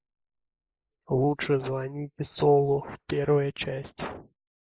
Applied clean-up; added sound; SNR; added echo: neural mask model Resemble Enhance denoiser.